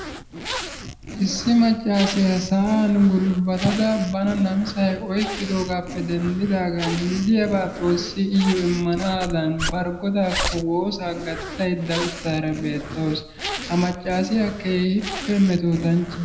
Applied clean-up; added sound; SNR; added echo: none; Zipper (clothing); 10 dB; reverberation time 0.8 s.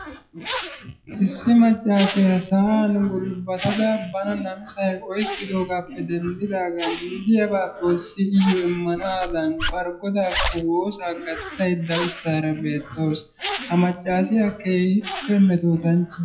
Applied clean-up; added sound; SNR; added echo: classical method WPE with log-MMSE.